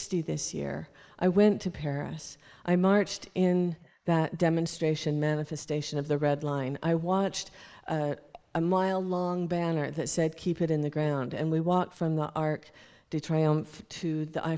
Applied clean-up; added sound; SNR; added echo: neural mask model Resemble Enhance denoiser.